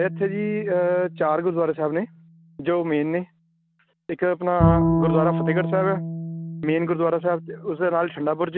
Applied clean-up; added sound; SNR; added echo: none; Bowed string instrument; 4 dB; none.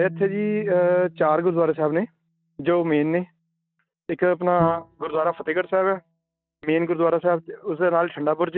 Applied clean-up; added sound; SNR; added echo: neural mask model DeepFilterNet 3.